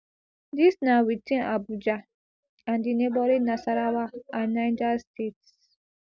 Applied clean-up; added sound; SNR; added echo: none; none; none; none.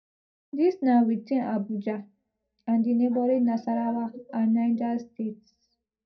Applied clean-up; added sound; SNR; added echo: none; none; none; reverberation time 0.2 s.